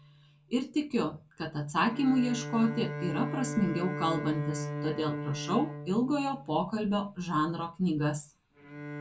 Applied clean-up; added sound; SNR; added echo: none; Bowed string instrument; 8 dB; reverberation time 0.2 s.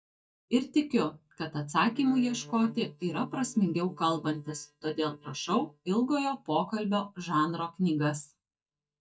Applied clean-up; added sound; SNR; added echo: neural mask model DeepFilterNet 3.